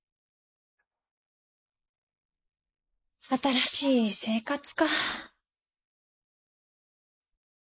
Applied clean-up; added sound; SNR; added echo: neural mask model Resemble Enhance denoiser.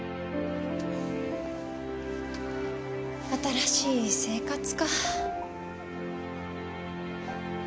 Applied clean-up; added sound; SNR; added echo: none; none; none; none.